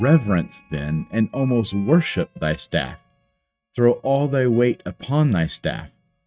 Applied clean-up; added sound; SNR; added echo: neural mask model RNNoise.